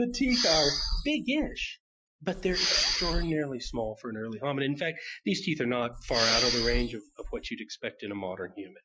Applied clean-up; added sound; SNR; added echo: classical method Wiener filter.